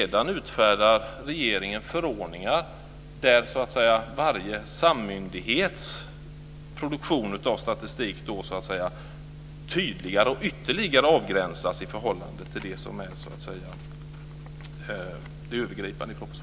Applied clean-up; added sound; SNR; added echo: none; none; none; none.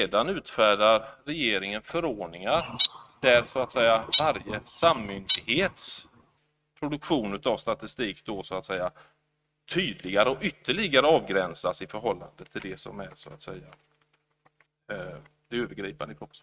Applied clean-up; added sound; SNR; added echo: neural mask model RNNoise.